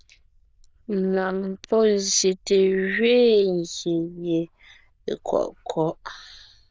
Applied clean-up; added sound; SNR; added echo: neural diffusion model UNIVERSE++.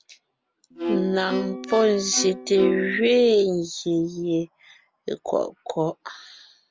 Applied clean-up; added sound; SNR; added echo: none; Bowed string instrument; 6 dB; none.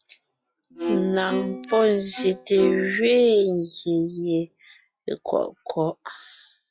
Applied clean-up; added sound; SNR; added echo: classical method log-MMSE.